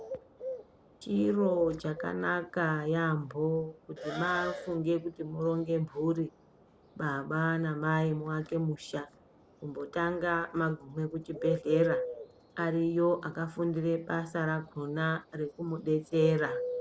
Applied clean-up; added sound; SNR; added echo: none; Bird; 11 dB; none.